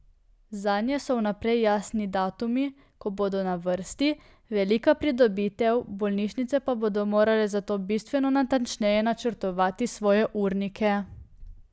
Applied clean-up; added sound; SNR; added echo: none; none; none; none.